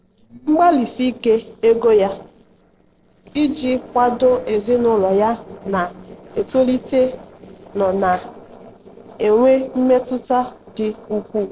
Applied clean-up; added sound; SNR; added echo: neural separator model SepFormer DNS4.